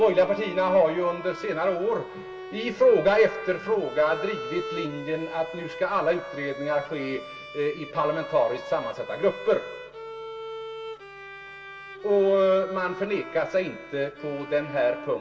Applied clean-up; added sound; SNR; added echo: none; Bowed string instrument; 13 dB; reverberation time 0.2 s.